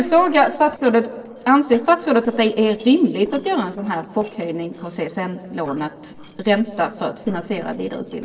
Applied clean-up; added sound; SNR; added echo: neural separator model SepFormer DNS4.